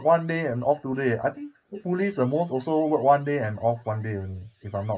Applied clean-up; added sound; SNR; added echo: neural mask model Resemble Enhance denoiser.